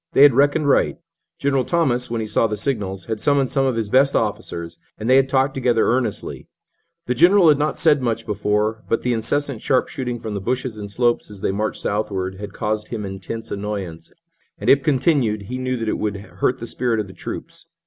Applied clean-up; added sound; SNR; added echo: none; none; none; none.